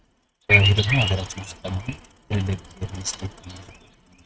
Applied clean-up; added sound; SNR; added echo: neural mask model RNNoise.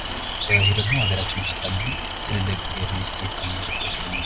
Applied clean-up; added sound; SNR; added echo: none; Tools + Bird vocalization, bird call, bird song; -1 dB; none.